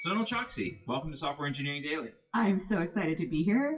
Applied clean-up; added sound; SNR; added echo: classical method WPE with log-MMSE.